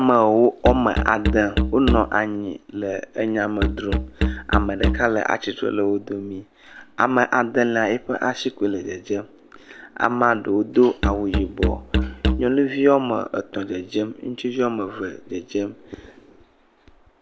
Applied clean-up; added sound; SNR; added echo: none; Musical instrument; 2 dB; none.